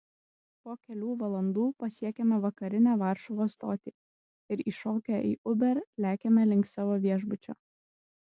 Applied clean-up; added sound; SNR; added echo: none; none; none; none.